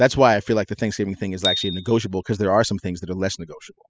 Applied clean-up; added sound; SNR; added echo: classical method spectral subtraction.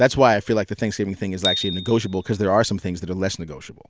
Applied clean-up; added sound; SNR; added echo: none; Bicycle bell; 10 dB; none.